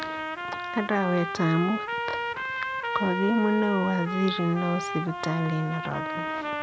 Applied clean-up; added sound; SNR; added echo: none; Trumpet; 4 dB; none.